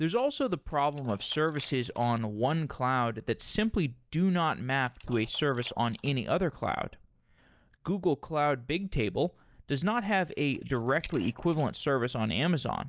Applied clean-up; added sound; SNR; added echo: neural mask model Resemble Enhance denoiser.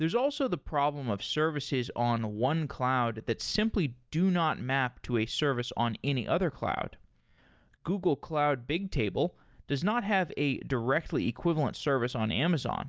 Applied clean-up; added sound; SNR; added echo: none; none; none; none.